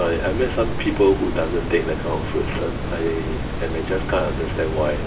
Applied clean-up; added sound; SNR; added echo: none; Water; 3 dB; reverberation time 0.2 s.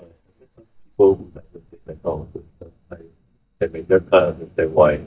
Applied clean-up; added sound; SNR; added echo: neural mask model DeepFilterNet 3.